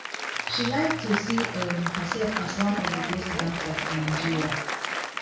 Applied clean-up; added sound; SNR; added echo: none; Applause; 2 dB; reverberation time 0.6 s.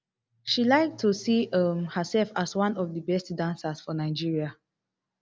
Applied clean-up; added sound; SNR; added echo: none; none; none; none.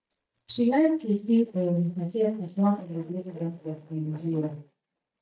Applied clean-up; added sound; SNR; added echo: neural mask model DeepFilterNet 3.